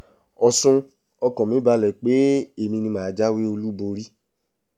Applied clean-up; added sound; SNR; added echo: none; none; none; none.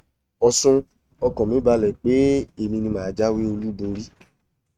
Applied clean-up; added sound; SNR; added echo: neural mask model RNNoise.